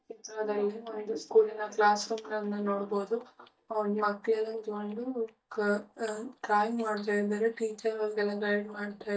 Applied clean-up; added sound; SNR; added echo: neural mask model DeepFilterNet 3.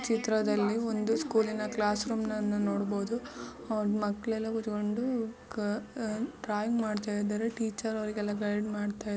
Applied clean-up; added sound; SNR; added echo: none; none; none; none.